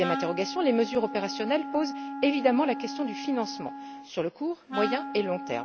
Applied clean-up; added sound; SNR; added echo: none; Wind instrument, woodwind instrument; 8 dB; none.